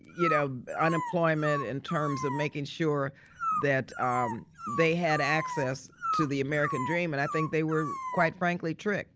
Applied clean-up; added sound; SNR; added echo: none; Dog; 6 dB; none.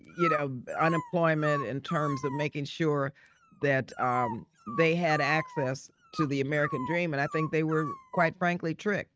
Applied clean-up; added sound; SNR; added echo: neural mask model RNNoise.